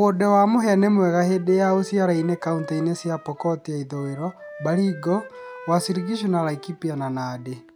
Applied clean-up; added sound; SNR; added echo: none; Wind instrument, woodwind instrument; 19 dB; none.